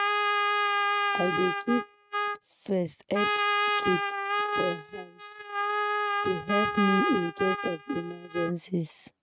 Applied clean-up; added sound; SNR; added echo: neural mask model RNNoise.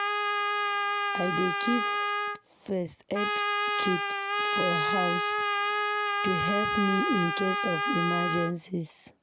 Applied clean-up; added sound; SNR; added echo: none; Trumpet; -3 dB; none.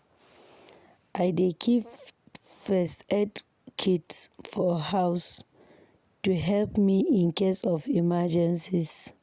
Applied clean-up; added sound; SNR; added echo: none; none; none; none.